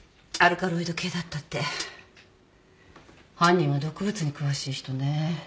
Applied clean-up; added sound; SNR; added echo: none; Hi-hat; 17 dB; none.